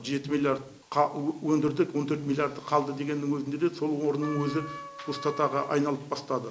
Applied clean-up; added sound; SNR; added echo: none; Wind instrument, woodwind instrument + Brass instrument; 11 dB; none.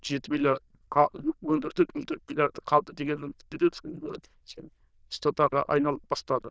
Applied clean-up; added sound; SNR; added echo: neural diffusion model UNIVERSE++.